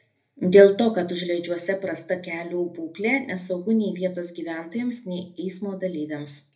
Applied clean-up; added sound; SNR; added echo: none; none; none; reverberation time 0.3 s.